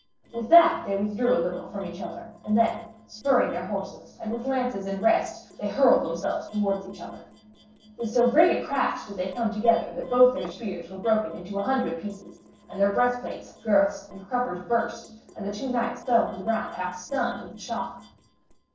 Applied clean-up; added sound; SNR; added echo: neural separator model SepFormer DNS4.